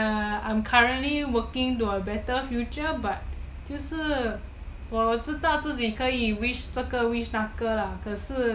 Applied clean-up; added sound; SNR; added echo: none; none; none; none.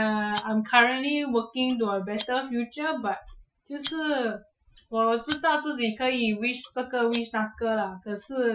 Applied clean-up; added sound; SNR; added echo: classical method Wiener filter.